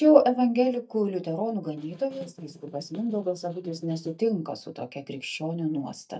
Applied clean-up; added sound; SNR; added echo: neural mask model DeepFilterNet 3.